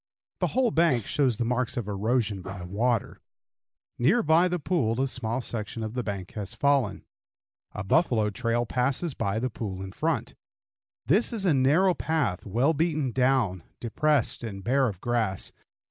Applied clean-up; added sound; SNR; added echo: neural mask model Resemble Enhance denoiser.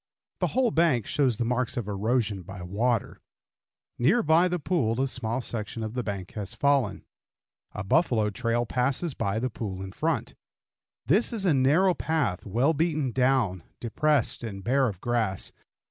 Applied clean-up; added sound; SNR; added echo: none; none; none; none.